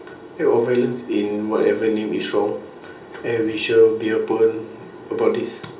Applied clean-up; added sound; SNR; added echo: none; none; none; reverberation time 0.7 s.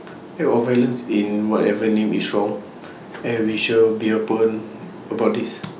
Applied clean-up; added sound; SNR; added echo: none; none; none; none.